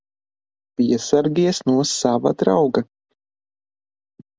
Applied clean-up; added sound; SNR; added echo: none; none; none; none.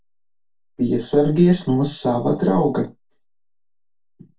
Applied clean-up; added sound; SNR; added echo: none; none; none; reverberation time 0.2 s.